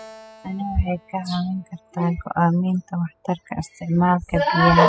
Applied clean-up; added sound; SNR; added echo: classical method spectral subtraction.